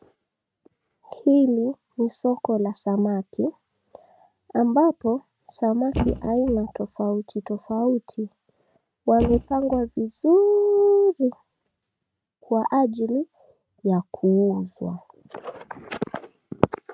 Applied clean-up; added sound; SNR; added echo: neural mask model RNNoise.